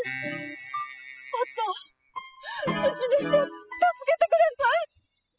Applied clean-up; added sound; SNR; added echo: classical method spectral subtraction.